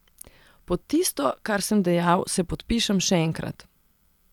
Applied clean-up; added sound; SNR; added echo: none; none; none; none.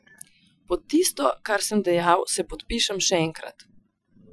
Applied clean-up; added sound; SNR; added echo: classical method Wiener filter.